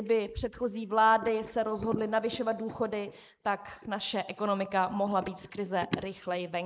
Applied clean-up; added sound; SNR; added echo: neural mask model Resemble Enhance denoiser.